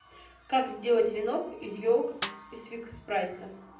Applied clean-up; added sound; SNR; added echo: none; Snare drum; 12 dB; reverberation time 0.6 s.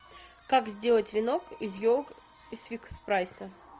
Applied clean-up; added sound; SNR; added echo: none; none; none; none.